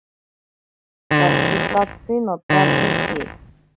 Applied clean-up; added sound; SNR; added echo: none; Fart; -5 dB; none.